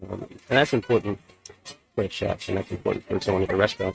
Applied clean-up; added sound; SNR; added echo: neural mask model RNNoise.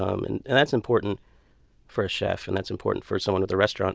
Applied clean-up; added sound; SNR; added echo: none; none; none; none.